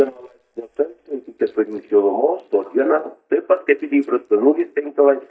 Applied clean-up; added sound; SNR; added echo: neural mask model DeepFilterNet 3.